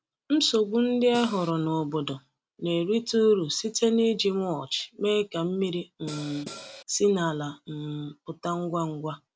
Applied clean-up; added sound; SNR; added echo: none; Cymbal; 14 dB; none.